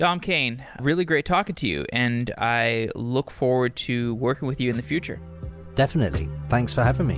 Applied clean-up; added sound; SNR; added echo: none; none; none; none.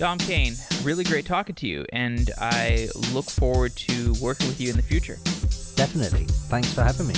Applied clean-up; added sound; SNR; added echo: none; Drum / Drum kit; -1 dB; none.